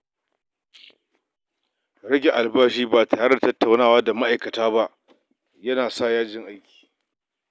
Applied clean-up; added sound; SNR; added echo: none; none; none; none.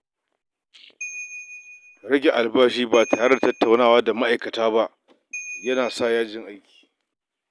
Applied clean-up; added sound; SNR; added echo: none; Ringtone / Bell; 15 dB; none.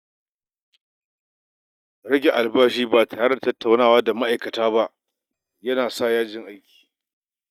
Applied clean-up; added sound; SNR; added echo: neural mask model DeepFilterNet 3.